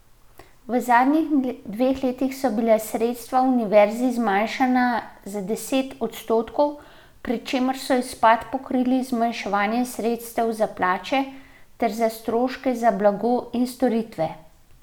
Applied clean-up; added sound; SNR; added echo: none; none; none; none.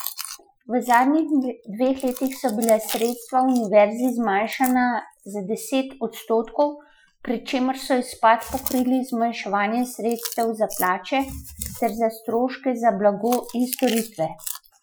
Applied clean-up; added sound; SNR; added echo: classical method Wiener filter.